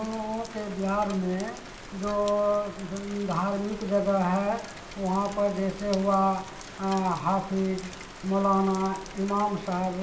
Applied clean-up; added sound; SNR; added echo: none; Rain; 16 dB; reverberation time 0.8 s.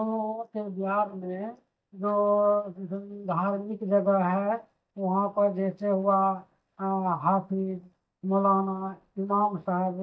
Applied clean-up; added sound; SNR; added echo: neural mask model DeepFilterNet 3.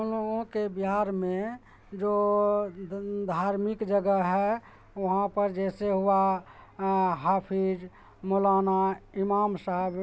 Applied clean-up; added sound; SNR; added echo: none; none; none; none.